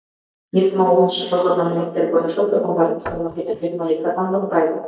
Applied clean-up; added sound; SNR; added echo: neural mask model DeepFilterNet 3.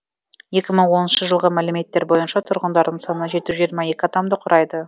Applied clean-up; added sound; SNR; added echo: none; none; none; none.